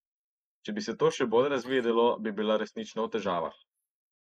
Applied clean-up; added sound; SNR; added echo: neural mask model Resemble Enhance denoiser.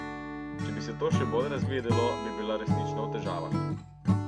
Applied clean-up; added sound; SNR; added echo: none; Acoustic guitar / Strum; -3 dB; none.